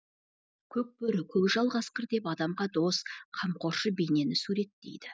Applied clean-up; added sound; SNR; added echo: none; none; none; none.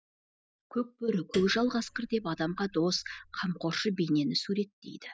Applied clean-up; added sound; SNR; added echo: none; Piano; 20 dB; none.